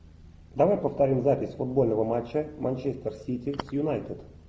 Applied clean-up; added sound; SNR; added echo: none; none; none; none.